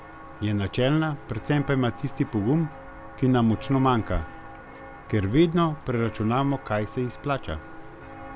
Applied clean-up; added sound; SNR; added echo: none; Walk, footsteps; 15 dB; none.